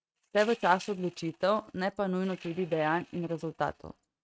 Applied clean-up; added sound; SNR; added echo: neural mask model RNNoise.